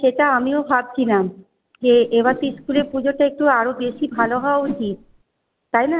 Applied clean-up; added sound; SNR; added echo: none; Whoosh, swoosh, swish; 12 dB; none.